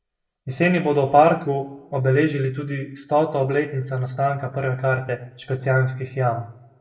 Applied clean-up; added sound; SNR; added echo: none; none; none; reverberation time 0.5 s.